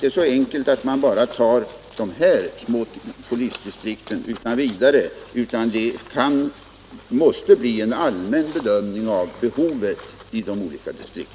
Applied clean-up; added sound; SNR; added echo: none; none; none; none.